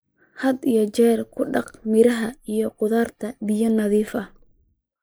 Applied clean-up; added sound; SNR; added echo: neural mask model Resemble Enhance denoiser.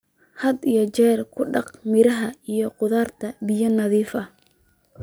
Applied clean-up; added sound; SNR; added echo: none; none; none; none.